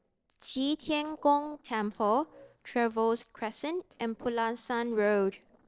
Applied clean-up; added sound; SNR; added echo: neural separator model SepFormer DNS4.